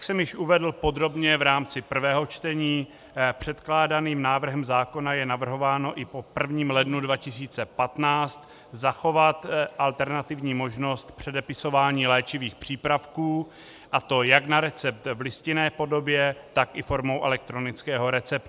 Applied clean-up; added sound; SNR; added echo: none; none; none; none.